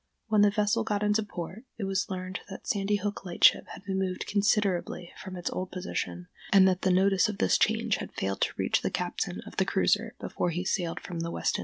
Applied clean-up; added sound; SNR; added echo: none; none; none; none.